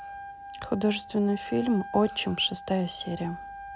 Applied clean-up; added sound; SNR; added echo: none; Wind instrument, woodwind instrument; 13 dB; none.